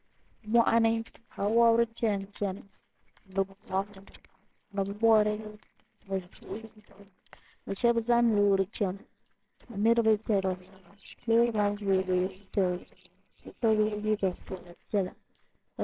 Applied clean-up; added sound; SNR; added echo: neural separator model SepFormer WHAMR!.